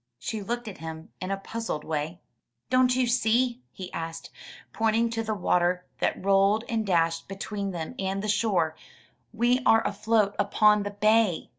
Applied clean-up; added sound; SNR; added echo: none; none; none; none.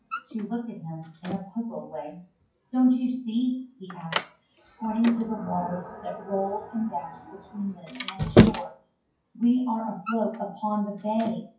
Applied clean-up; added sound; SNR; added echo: classical method WPE with log-MMSE.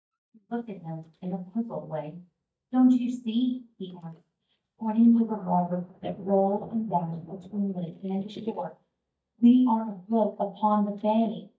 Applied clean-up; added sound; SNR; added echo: neural mask model DeepFilterNet 3.